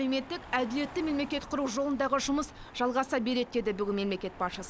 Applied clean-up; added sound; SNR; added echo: none; none; none; none.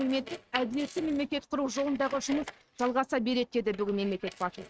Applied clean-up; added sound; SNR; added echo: neural mask model RNNoise.